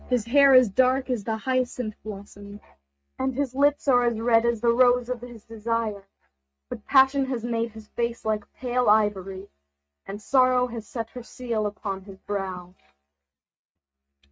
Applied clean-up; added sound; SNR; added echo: neural mask model RNNoise.